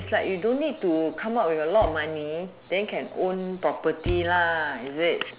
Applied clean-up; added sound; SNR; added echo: none; Thump, thud; 15 dB; none.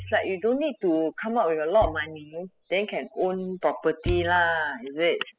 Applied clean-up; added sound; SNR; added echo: classical method spectral subtraction.